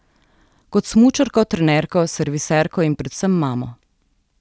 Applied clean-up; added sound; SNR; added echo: none; none; none; none.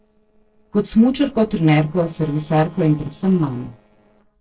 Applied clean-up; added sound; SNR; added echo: neural separator model SepFormer DNS4.